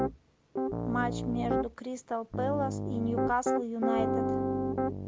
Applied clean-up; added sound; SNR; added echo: none; Piano; -3 dB; none.